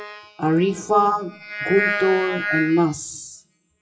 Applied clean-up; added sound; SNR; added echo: classical method WPE with log-MMSE.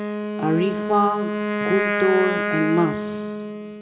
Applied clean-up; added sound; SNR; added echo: none; Wind instrument, woodwind instrument; 2 dB; reverberation time 2.2 s.